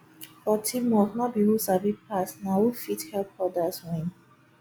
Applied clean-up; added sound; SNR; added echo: none; none; none; none.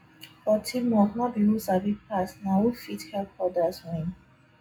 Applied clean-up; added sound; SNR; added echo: none; none; none; reverberation time 0.3 s.